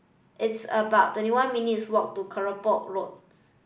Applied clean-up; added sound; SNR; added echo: none; none; none; none.